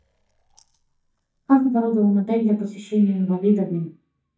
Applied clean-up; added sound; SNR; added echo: neural mask model DeepFilterNet 3.